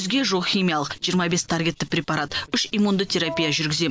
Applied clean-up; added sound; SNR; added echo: none; Wind instrument, woodwind instrument; 12 dB; none.